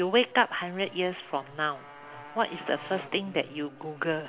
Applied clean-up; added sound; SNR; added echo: none; Motorcycle; 18 dB; none.